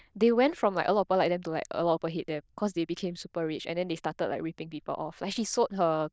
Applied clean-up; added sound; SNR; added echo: neural diffusion model UNIVERSE++.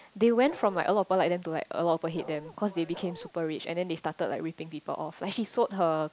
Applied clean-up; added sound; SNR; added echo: none; Bark; 16 dB; none.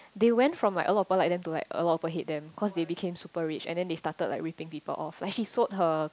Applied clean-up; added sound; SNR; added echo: none; none; none; none.